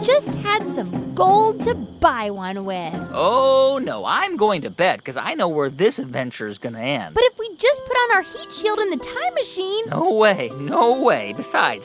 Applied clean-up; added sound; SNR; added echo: none; none; none; none.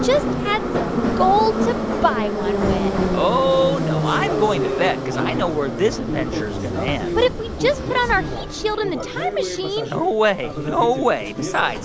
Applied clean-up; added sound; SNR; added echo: none; Subway, metro, underground; 2 dB; none.